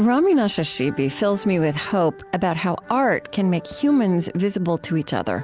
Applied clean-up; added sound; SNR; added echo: none; none; none; none.